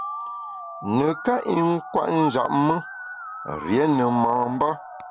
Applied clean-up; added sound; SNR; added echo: none; Marimba, xylophone + Musical instrument; 12 dB; none.